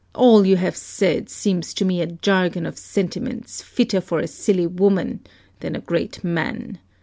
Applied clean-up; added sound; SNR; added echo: none; none; none; none.